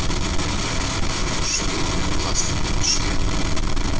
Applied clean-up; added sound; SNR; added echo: none; none; none; reverberation time 1.2 s.